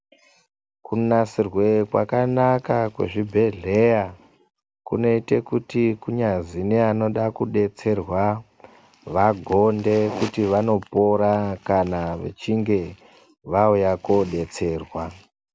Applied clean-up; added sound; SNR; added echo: none; none; none; none.